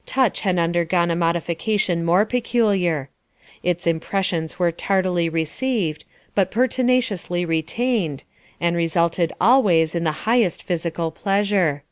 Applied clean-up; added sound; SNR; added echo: none; none; none; none.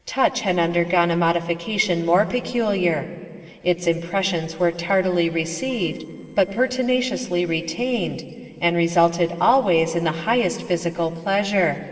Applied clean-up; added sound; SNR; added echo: neural separator model SepFormer DNS4.